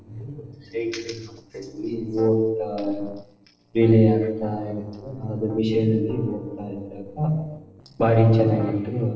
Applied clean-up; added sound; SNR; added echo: neural separator model SepFormer DNS4.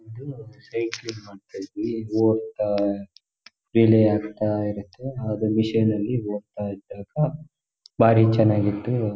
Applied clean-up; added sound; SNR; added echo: none; none; none; none.